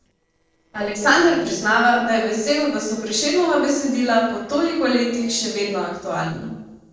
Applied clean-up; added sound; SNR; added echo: neural separator model SepFormer DNS4.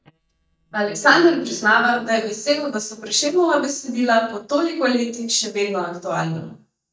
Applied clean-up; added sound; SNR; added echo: neural mask model DeepFilterNet 3.